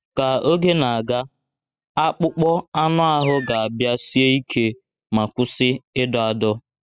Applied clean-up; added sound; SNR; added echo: classical method spectral subtraction.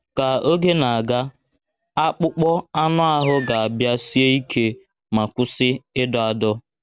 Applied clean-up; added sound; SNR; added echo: none; Animal; 16 dB; none.